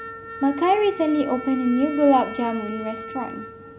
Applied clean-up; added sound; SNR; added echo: none; Wind instrument, woodwind instrument; 13 dB; none.